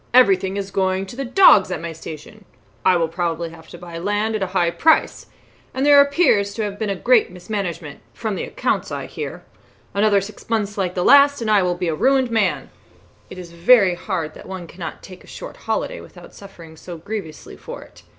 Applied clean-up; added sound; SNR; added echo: none; none; none; none.